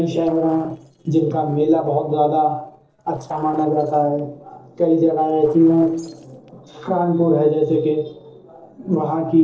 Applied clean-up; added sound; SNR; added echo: neural separator model SepFormer DNS4.